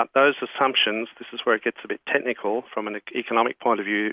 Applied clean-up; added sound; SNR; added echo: none; none; none; none.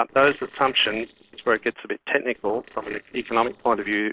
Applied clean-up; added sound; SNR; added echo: neural separator model SepFormer DNS4.